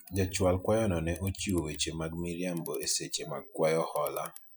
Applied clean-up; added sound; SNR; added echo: classical method Wiener filter.